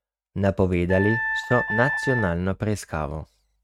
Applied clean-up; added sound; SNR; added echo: neural mask model RNNoise.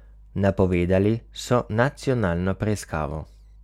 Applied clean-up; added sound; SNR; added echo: none; none; none; none.